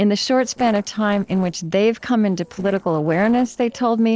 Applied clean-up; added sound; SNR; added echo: neural separator model SepFormer DNS4.